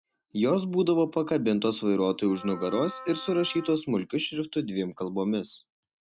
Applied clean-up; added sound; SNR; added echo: none; Wind instrument, woodwind instrument; 16 dB; none.